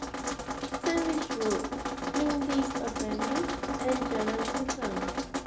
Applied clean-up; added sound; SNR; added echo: none; Drip; -1 dB; none.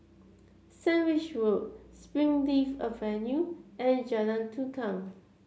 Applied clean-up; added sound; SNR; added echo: none; none; none; none.